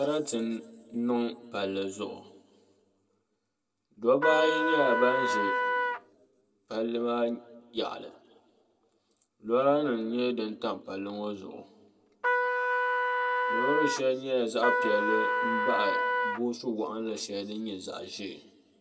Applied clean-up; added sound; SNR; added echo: none; Trumpet; -3 dB; reverberation time 1.4 s.